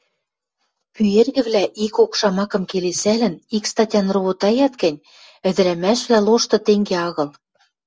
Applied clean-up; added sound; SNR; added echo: none; none; none; none.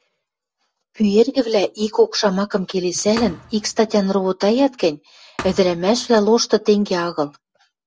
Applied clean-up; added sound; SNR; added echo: none; Thump, thud; 18 dB; none.